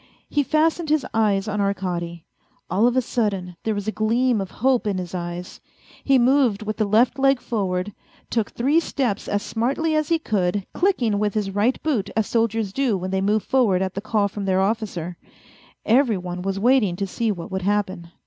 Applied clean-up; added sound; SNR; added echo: none; none; none; none.